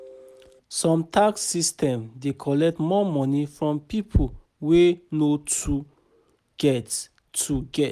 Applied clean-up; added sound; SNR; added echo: none; none; none; none.